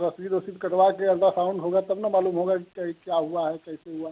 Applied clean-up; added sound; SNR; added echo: none; none; none; none.